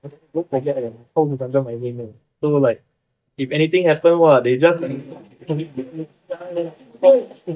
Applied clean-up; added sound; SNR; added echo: neural mask model DeepFilterNet 3.